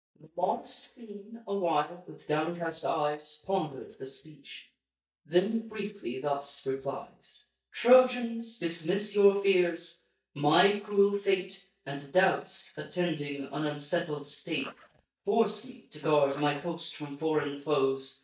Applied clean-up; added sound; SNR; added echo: neural mask model DeepFilterNet 3.